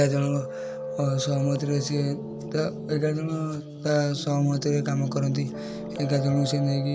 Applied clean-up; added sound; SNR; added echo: none; Piano; 9 dB; none.